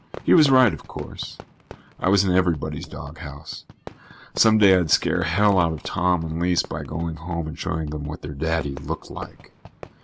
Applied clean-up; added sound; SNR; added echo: none; Fireworks; 19 dB; none.